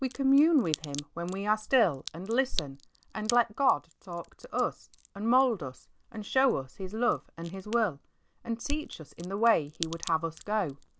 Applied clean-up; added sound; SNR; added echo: none; Crack; 17 dB; none.